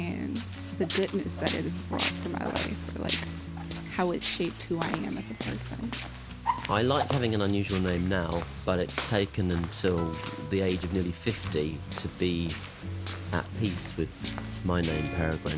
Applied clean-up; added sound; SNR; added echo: none; Walk, footsteps; 7 dB; none.